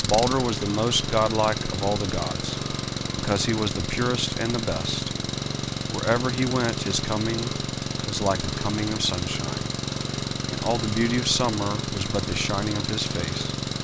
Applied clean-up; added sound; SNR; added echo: none; Engine; 2 dB; none.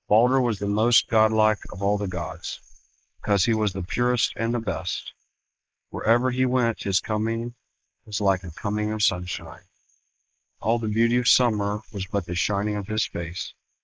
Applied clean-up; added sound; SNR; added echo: neural mask model Resemble Enhance denoiser.